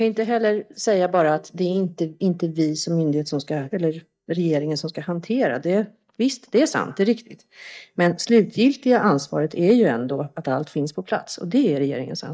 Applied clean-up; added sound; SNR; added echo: neural mask model DeepFilterNet 3.